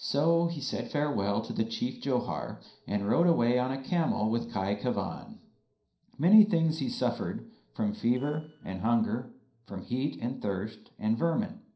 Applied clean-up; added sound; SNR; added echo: neural separator model SepFormer DNS4.